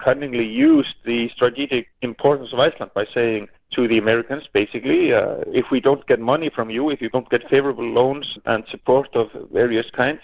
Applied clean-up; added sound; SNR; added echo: none; none; none; none.